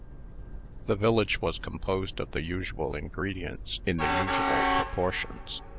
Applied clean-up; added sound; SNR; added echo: none; Train; 2 dB; none.